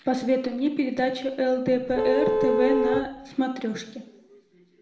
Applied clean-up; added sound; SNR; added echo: none; Vehicle horn, car horn, honking; -2 dB; reverberation time 0.7 s.